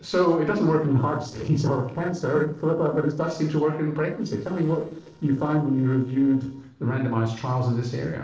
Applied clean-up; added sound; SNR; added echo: neural separator model SepFormer DNS4.